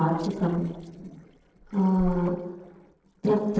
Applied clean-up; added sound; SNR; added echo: neural separator model SepFormer DNS4.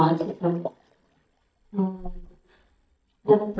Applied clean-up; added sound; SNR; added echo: neural mask model DeepFilterNet 3.